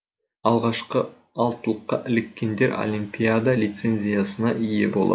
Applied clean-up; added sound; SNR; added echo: none; none; none; none.